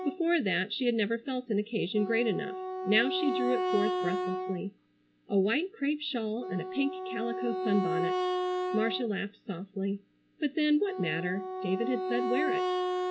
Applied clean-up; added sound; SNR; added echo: none; Wind instrument, woodwind instrument; 3 dB; none.